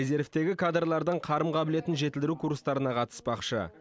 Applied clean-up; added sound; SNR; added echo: none; none; none; none.